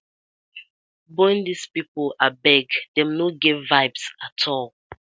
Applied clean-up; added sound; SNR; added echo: none; none; none; none.